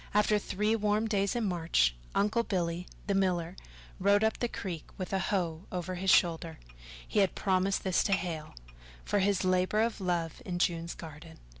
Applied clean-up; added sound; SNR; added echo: none; Dishes, pots, and pans / Chink, clink; 12 dB; none.